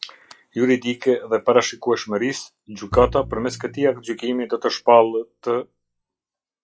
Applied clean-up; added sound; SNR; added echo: classical method log-MMSE.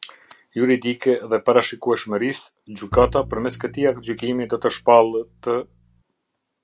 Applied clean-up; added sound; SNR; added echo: none; Bowed string instrument; 15 dB; none.